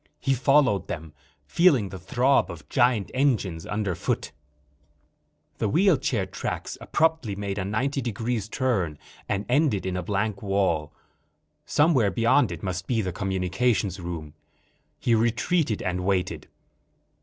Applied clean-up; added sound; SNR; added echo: none; none; none; none.